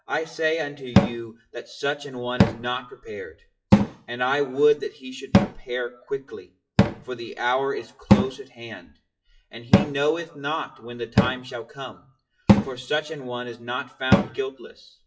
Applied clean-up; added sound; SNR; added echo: classical method WPE with log-MMSE.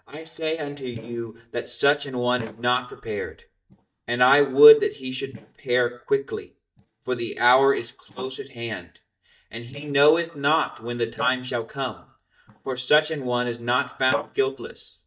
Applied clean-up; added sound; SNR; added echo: neural mask model DeepFilterNet 3.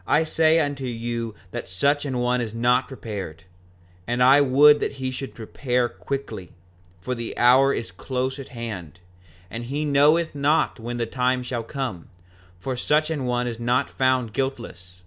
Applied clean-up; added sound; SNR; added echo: none; none; none; none.